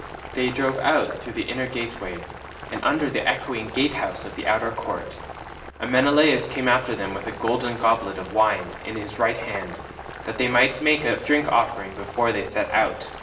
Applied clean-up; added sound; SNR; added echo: none; Boiling; 13 dB; reverberation time 0.7 s.